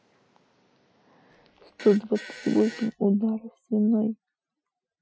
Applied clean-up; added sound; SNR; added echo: classical method Wiener filter.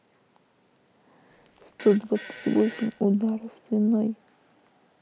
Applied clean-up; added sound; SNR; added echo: none; Fart; 18 dB; none.